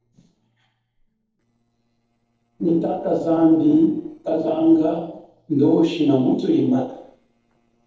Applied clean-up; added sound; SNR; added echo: neural separator model SepFormer DNS4.